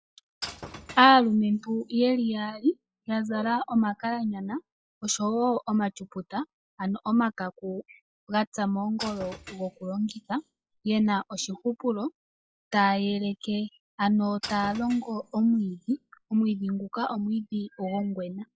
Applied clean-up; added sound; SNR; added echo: classical method log-MMSE.